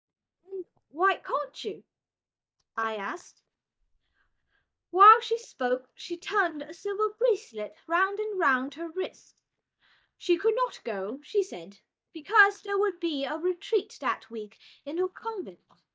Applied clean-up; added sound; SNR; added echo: neural mask model DeepFilterNet 3.